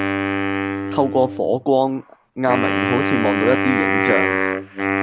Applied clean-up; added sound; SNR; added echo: none; Wind instrument, woodwind instrument; 0 dB; none.